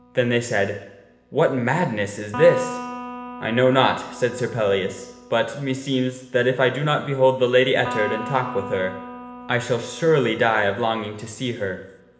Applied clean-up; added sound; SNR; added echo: none; Electric guitar; 15 dB; reverberation time 1.1 s.